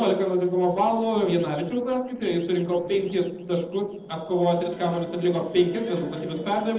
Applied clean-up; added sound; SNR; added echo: neural separator model SepFormer DNS4.